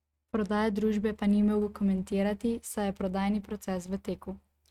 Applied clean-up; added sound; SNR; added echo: neural mask model RNNoise.